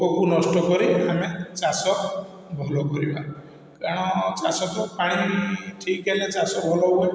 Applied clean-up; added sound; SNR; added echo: none; none; none; none.